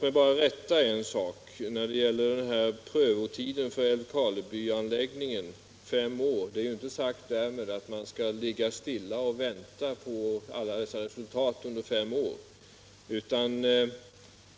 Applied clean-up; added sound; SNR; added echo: none; none; none; none.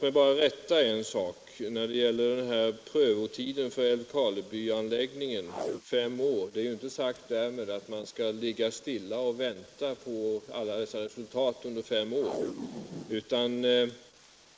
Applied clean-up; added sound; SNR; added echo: neural mask model Resemble Enhance denoiser.